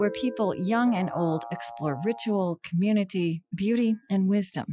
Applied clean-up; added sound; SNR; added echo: classical method Wiener filter.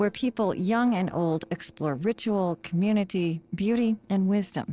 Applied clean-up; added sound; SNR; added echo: neural separator model SepFormer DNS4.